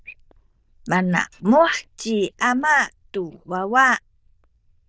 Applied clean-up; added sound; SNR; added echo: neural diffusion model UNIVERSE++.